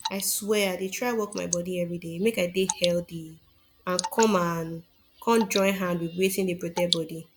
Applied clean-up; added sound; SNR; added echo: none; Drip / Water; 11 dB; none.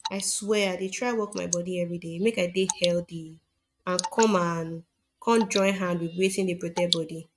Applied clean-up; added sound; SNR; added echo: neural mask model RNNoise.